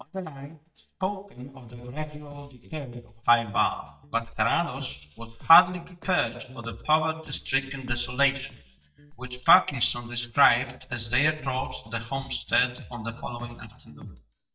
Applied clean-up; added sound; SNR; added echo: neural mask model DeepFilterNet 3.